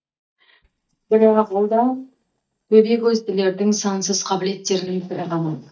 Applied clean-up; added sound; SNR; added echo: neural mask model DeepFilterNet 3.